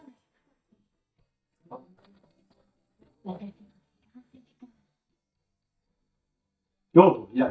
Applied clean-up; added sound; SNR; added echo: neural mask model DeepFilterNet 3.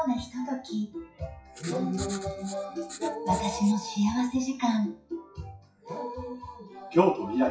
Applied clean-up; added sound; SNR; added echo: classical method WPE with log-MMSE.